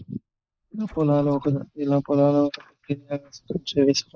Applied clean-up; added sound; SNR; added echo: neural mask model Resemble Enhance denoiser.